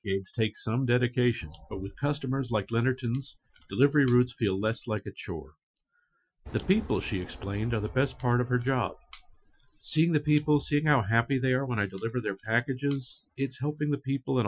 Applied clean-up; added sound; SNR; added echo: classical method Wiener filter.